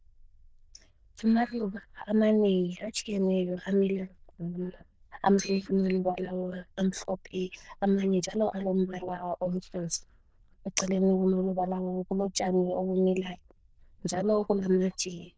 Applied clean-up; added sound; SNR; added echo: neural diffusion model UNIVERSE++.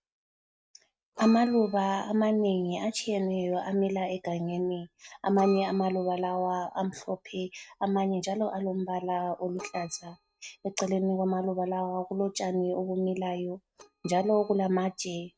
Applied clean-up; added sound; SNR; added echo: neural mask model RNNoise.